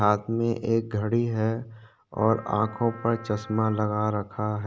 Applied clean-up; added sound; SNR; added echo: none; Wind instrument, woodwind instrument; 19 dB; none.